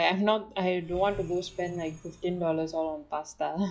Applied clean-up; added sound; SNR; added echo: classical method log-MMSE.